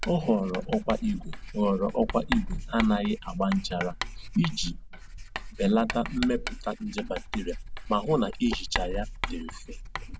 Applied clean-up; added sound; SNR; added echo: none; Writing; 7 dB; none.